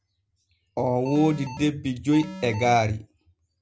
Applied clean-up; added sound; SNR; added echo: none; Alarm; 12 dB; none.